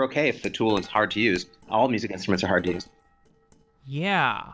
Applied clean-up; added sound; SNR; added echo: neural separator model SepFormer DNS4.